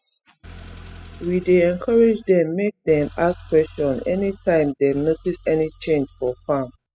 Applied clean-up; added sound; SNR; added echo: classical method spectral subtraction.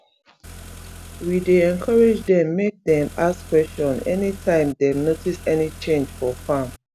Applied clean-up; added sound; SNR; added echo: none; Car; 17 dB; none.